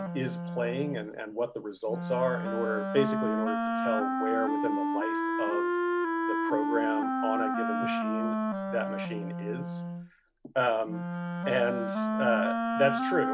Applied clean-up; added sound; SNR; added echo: none; Wind instrument, woodwind instrument; -2 dB; none.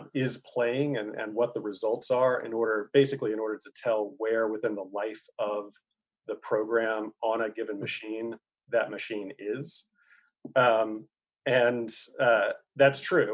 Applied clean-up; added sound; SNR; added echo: none; none; none; none.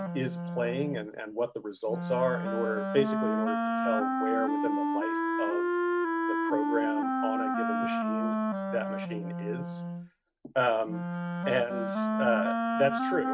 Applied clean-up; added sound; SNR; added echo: neural mask model RNNoise.